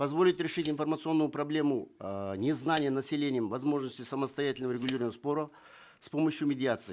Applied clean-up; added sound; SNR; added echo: neural mask model Resemble Enhance denoiser.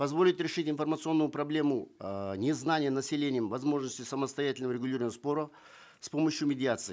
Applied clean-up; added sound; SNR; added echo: none; none; none; none.